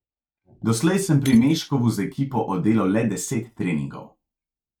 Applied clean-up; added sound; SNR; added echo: neural mask model RNNoise.